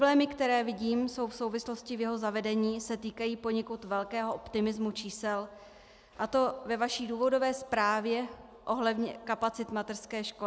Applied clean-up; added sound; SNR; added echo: none; none; none; none.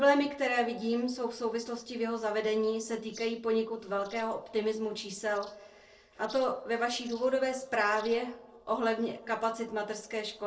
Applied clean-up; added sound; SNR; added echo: neural separator model SepFormer DNS4.